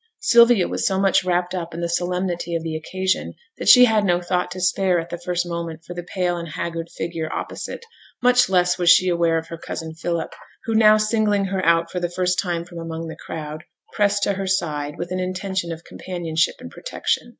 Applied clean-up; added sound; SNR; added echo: none; none; none; none.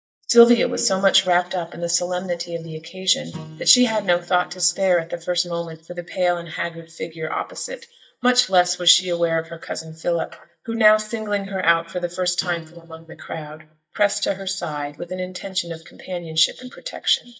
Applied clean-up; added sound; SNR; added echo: neural mask model DeepFilterNet 3.